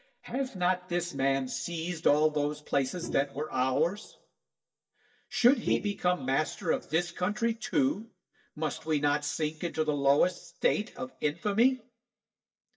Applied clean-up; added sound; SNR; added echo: neural mask model DeepFilterNet 3.